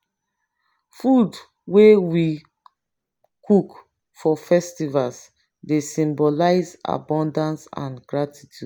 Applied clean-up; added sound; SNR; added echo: none; none; none; none.